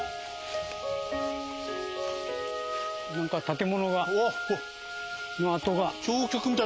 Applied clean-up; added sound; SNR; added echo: none; none; none; none.